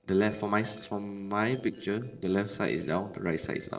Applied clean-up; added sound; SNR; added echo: neural separator model SepFormer DNS4.